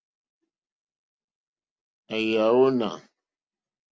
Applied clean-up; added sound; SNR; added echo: none; none; none; none.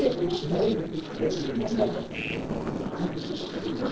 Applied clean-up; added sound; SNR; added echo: neural separator model SepFormer DNS4.